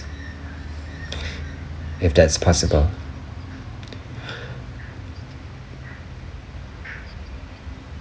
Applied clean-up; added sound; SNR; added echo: none; none; none; none.